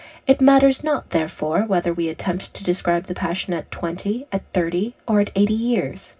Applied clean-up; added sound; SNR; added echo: none; none; none; reverberation time 0.4 s.